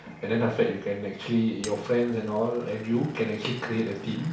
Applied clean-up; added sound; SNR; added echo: none; Glass; 20 dB; reverberation time 0.6 s.